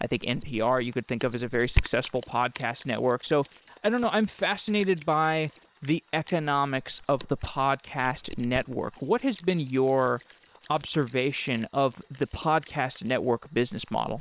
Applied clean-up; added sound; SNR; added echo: neural separator model SepFormer WHAM!.